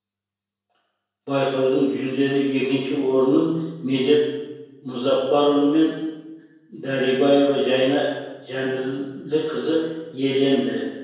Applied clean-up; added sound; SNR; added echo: none; none; none; reverberation time 1.0 s.